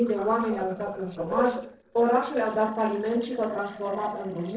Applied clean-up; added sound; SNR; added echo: neural separator model SepFormer DNS4.